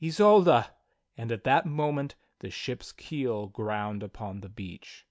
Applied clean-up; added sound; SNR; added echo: none; none; none; none.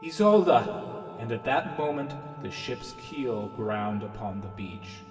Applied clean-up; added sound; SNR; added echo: none; Wind instrument, woodwind instrument; 20 dB; reverberation time 2.5 s.